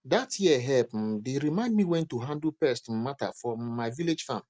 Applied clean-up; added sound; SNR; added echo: none; none; none; none.